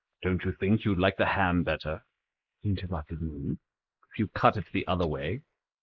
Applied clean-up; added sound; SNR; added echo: neural mask model Resemble Enhance denoiser.